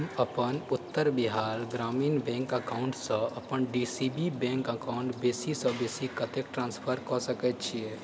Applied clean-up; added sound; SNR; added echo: none; none; none; none.